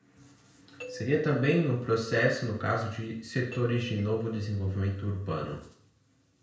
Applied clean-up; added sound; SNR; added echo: none; Doorbell; 18 dB; reverberation time 0.5 s.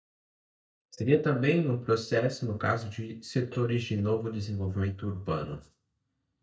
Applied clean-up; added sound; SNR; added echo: neural mask model DeepFilterNet 3.